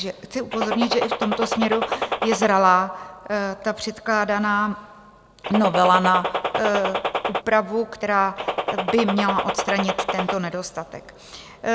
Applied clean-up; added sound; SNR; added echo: none; Gunshot, gunfire; 2 dB; none.